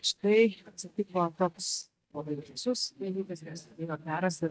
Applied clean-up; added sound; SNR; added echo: neural mask model DeepFilterNet 3.